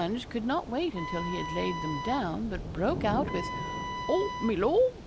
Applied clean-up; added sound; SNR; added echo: none; Thunder / Rain + Wind instrument, woodwind instrument; 6 dB; none.